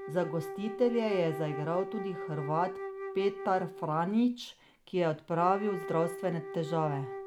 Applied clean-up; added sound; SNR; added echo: none; Wind instrument, woodwind instrument; 10 dB; none.